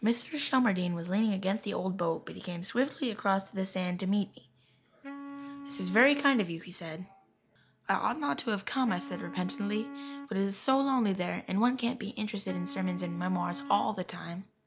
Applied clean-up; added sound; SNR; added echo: none; Wind instrument, woodwind instrument; 13 dB; none.